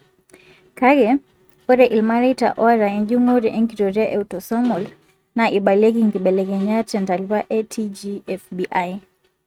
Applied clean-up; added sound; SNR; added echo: neural mask model RNNoise.